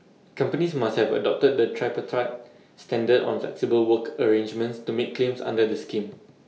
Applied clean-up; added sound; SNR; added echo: none; none; none; none.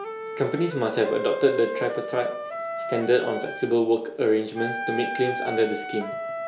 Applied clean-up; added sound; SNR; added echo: none; Wind instrument, woodwind instrument; 7 dB; none.